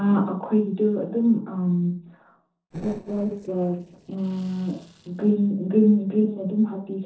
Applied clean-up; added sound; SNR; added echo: neural separator model SepFormer DNS4.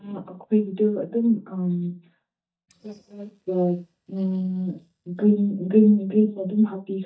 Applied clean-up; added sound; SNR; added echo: neural mask model DeepFilterNet 3.